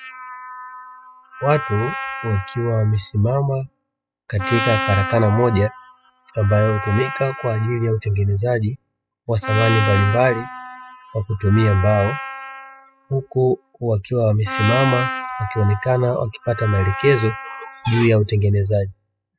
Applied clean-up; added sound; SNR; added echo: classical method spectral subtraction.